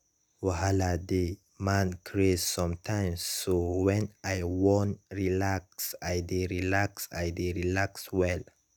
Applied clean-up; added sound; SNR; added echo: none; none; none; none.